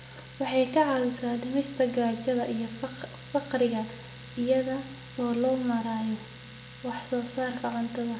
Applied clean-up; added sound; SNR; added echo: none; Domestic sounds, home sounds; 16 dB; reverberation time 0.5 s.